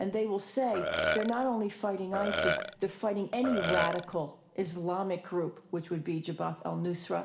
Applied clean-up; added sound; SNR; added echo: none; Burping, eructation; 0 dB; reverberation time 2.0 s.